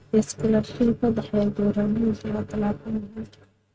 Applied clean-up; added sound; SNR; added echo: neural mask model RNNoise.